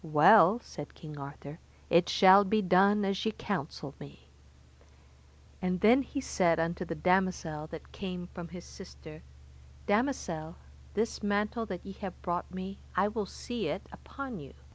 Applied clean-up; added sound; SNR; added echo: none; none; none; none.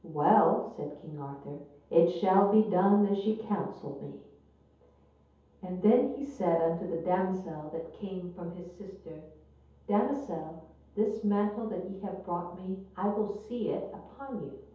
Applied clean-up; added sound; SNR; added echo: none; none; none; reverberation time 0.7 s.